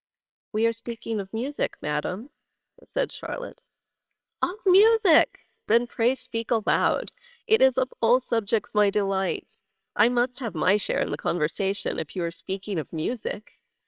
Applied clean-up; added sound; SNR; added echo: neural separator model SepFormer WHAMR!.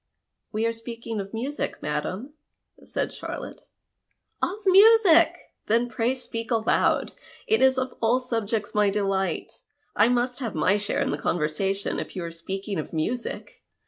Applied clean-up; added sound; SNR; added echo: none; none; none; none.